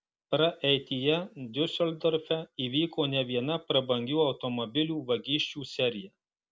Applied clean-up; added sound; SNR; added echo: none; none; none; none.